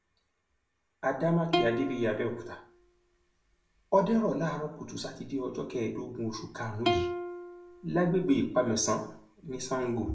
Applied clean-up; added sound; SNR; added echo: none; Plucked string instrument; 5 dB; reverberation time 0.3 s.